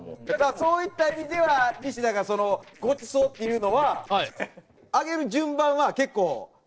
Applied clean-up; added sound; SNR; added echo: neural separator model SepFormer DNS4.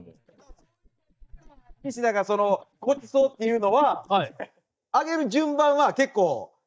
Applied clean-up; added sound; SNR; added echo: neural mask model DeepFilterNet 3.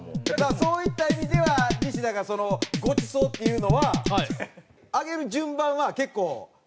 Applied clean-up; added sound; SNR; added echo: none; Drum kit; -1 dB; none.